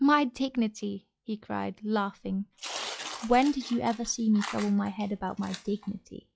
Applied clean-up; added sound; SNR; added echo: classical method log-MMSE.